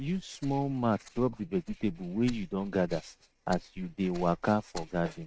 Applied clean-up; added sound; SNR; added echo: neural mask model RNNoise.